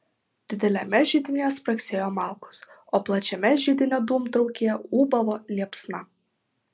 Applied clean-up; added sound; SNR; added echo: none; none; none; none.